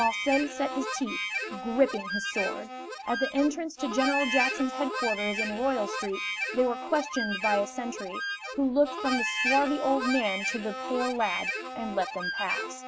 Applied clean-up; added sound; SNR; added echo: none; Harmonica; 4 dB; none.